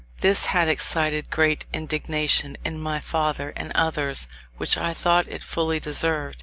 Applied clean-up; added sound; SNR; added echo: none; none; none; none.